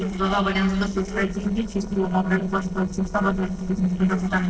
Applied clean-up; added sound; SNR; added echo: neural separator model SepFormer DNS4.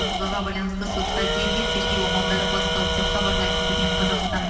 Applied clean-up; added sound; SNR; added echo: none; Tools; -1 dB; reverberation time 2.4 s.